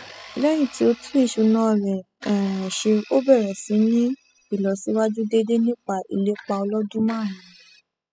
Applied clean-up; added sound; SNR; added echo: classical method spectral subtraction.